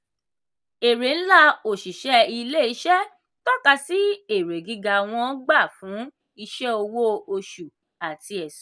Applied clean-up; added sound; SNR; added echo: none; none; none; none.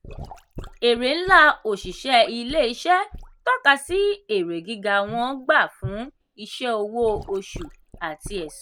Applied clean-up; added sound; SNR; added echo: none; Sink (filling or washing) / Gurgling / Liquid; 18 dB; none.